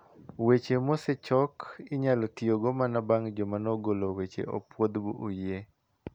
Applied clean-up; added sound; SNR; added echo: none; none; none; none.